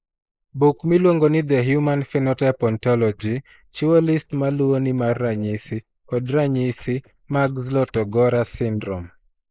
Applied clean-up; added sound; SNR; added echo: neural mask model Resemble Enhance denoiser.